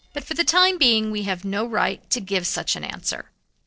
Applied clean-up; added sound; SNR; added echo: neural separator model SepFormer DNS4.